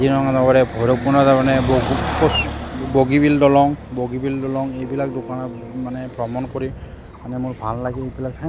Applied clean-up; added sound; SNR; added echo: none; Church bell; 20 dB; none.